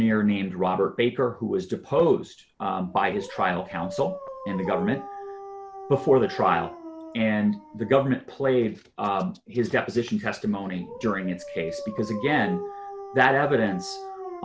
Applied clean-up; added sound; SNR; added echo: none; Dog; 14 dB; none.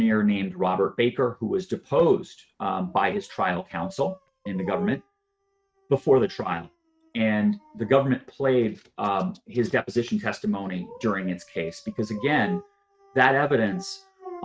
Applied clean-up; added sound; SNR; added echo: neural mask model RNNoise.